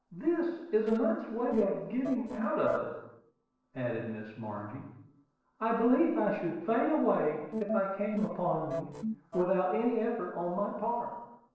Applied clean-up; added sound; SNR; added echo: neural separator model SepFormer DNS4.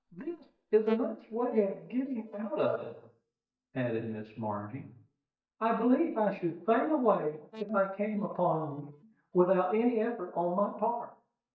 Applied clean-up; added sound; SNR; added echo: neural mask model DeepFilterNet 3.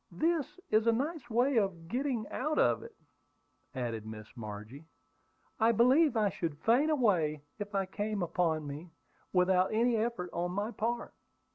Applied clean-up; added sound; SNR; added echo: none; none; none; none.